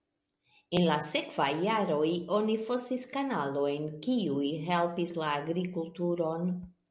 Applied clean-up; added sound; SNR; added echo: none; none; none; none.